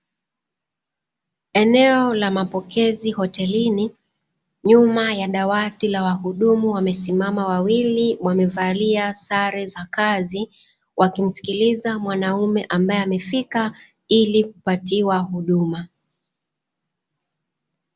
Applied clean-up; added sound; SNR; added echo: none; none; none; none.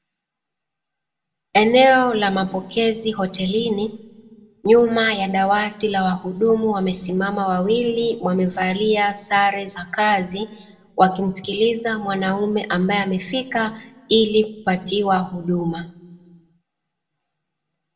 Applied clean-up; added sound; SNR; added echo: none; none; none; reverberation time 0.5 s.